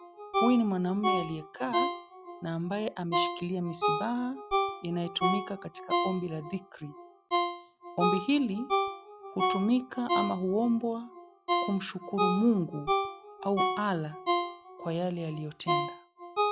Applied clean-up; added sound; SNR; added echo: none; Ringtone; 1 dB; none.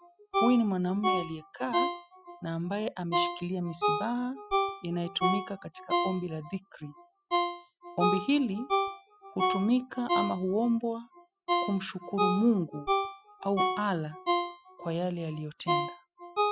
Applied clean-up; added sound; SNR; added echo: classical method spectral subtraction.